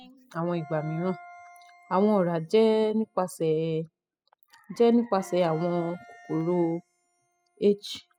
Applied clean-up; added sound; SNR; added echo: classical method spectral subtraction.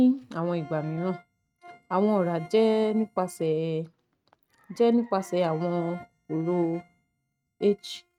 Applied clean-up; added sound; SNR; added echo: neural mask model RNNoise.